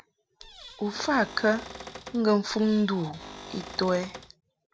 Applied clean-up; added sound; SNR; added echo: none; Cupboard open or close / Door; 15 dB; none.